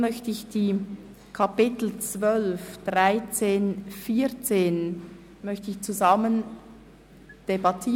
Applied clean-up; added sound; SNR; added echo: none; none; none; none.